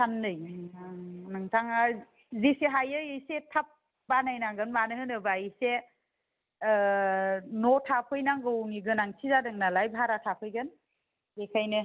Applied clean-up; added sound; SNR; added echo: none; none; none; none.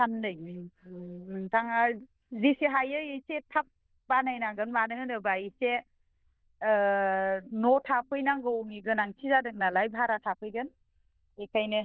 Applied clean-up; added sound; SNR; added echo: neural diffusion model UNIVERSE++.